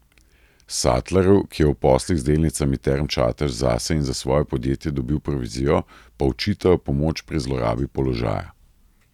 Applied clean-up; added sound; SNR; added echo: none; none; none; none.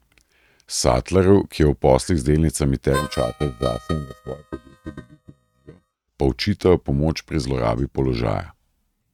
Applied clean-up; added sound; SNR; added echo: neural mask model RNNoise.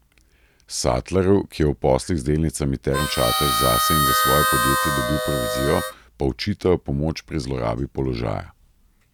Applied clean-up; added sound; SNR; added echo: none; Harmonica; -2 dB; none.